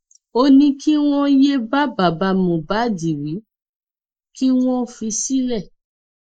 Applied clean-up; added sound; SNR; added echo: neural mask model Resemble Enhance denoiser.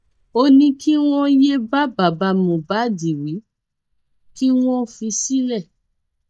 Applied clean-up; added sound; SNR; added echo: neural mask model DeepFilterNet 3.